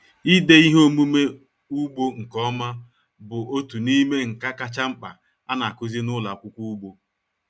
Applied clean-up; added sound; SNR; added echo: none; none; none; none.